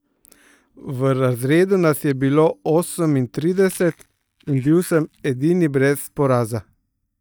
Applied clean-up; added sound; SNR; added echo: neural mask model DeepFilterNet 3.